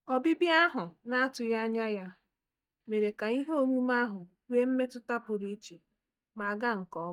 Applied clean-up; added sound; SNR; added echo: neural mask model DeepFilterNet 3.